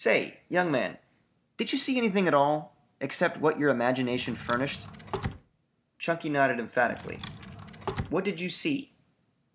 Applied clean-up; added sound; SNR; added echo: none; Drawer open or close; 11 dB; none.